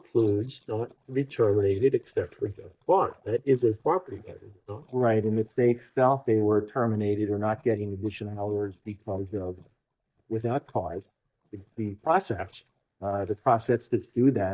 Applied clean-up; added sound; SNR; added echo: neural mask model DeepFilterNet 3.